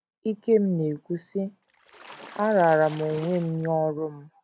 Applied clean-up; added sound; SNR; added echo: none; Splash, splatter; 20 dB; none.